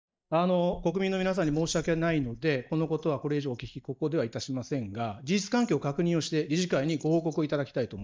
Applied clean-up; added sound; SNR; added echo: neural mask model DeepFilterNet 3.